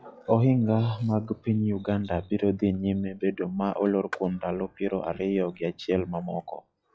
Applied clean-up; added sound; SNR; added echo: classical method log-MMSE.